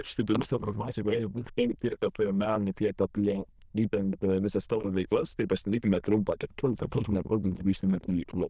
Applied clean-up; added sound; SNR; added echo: neural diffusion model UNIVERSE++.